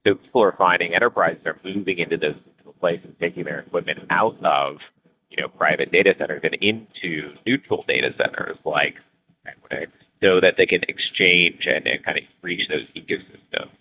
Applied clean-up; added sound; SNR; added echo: neural mask model DeepFilterNet 3.